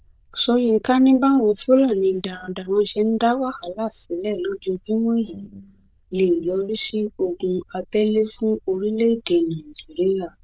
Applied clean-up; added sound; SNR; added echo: neural diffusion model UNIVERSE++.